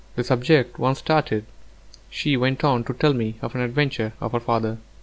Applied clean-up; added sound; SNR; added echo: none; none; none; none.